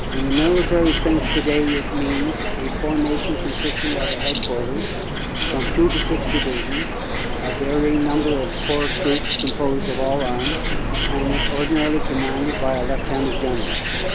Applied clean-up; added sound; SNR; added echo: none; Bird + Insect; -2 dB; none.